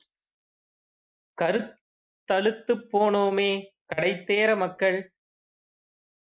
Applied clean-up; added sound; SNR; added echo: neural mask model Resemble Enhance denoiser.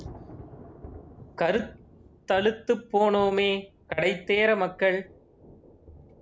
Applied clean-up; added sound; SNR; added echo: none; Thunder / Rain; 20 dB; none.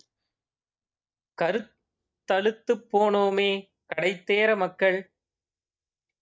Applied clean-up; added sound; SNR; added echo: neural mask model DeepFilterNet 3.